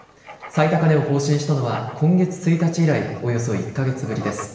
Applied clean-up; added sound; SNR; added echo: none; Writing; 20 dB; reverberation time 1.0 s.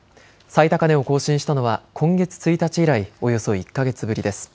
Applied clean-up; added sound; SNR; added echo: none; none; none; none.